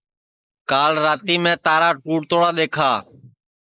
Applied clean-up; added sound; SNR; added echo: neural mask model Resemble Enhance denoiser.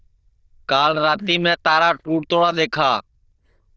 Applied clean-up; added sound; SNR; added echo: neural diffusion model UNIVERSE++.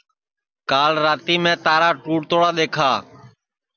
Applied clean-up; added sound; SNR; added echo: none; none; none; none.